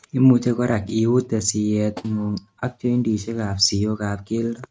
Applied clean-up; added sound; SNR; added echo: neural mask model RNNoise.